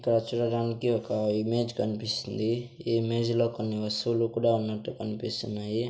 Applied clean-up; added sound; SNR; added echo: none; none; none; none.